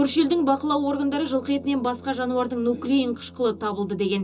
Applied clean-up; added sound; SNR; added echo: none; Brass instrument; 20 dB; reverberation time 0.2 s.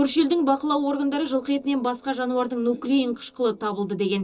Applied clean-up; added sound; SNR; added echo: neural separator model SepFormer DNS4.